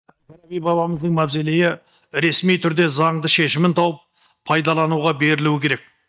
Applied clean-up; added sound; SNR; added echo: neural mask model DeepFilterNet 3.